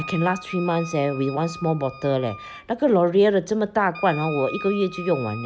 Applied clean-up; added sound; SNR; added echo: none; Wind instrument, woodwind instrument; 15 dB; none.